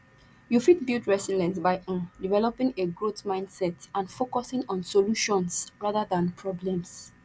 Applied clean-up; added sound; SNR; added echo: none; none; none; none.